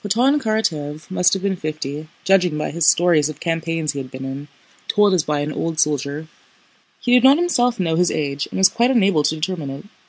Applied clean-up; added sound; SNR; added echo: none; none; none; none.